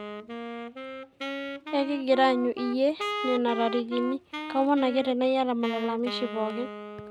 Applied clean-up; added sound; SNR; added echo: none; Wind instrument, woodwind instrument; 8 dB; none.